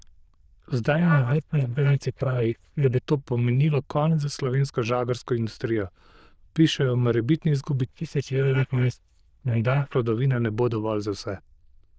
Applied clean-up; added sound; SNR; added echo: neural diffusion model UNIVERSE++.